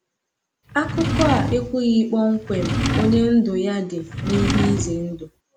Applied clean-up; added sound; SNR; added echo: none; Drawer open or close; 3 dB; none.